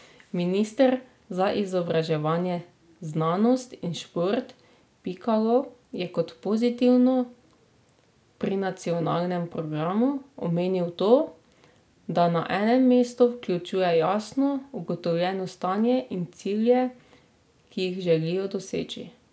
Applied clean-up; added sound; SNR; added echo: none; none; none; none.